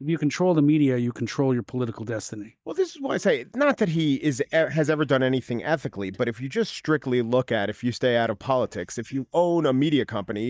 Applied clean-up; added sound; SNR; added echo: neural mask model DeepFilterNet 3.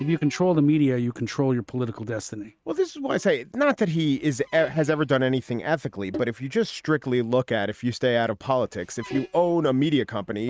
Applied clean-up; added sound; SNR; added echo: neural mask model RNNoise.